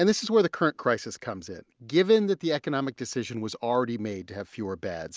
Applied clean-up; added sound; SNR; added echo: none; none; none; none.